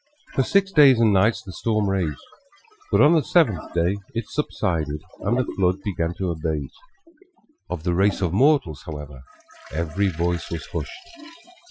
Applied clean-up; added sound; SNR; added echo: classical method Wiener filter.